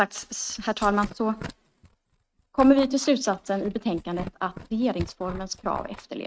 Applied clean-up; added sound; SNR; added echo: neural mask model RNNoise.